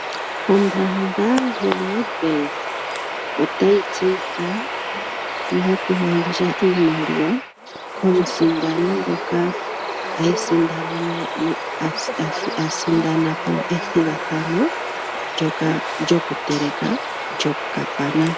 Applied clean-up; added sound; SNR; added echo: none; Bird vocalization, bird call, bird song; 5 dB; none.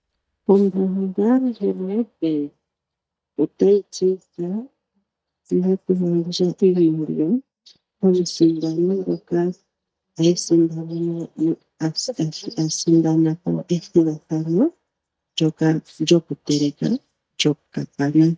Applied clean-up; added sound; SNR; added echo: neural mask model DeepFilterNet 3.